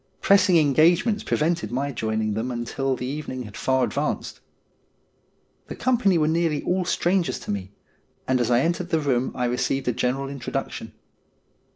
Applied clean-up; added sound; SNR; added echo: none; none; none; none.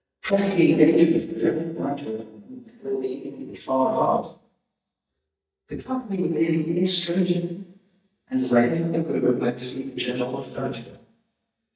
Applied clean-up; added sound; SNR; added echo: neural mask model DeepFilterNet 3.